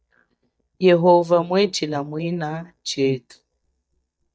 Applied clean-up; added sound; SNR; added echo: neural mask model DeepFilterNet 3.